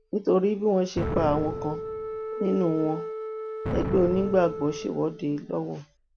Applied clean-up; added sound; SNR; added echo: none; Wind instrument, woodwind instrument + Explosion; 7 dB; none.